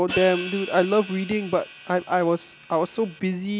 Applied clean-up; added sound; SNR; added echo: none; Hi-hat; 12 dB; none.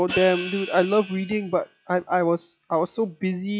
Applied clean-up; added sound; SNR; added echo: classical method log-MMSE.